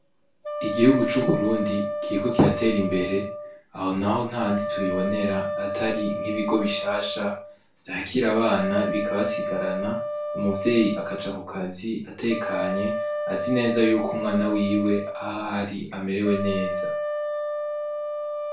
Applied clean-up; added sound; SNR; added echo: none; Wind instrument, woodwind instrument; 4 dB; reverberation time 0.3 s.